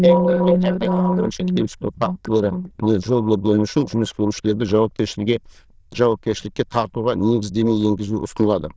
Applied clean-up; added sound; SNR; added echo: neural diffusion model UNIVERSE++.